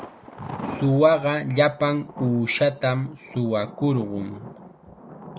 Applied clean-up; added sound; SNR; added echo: none; Thunder; 15 dB; none.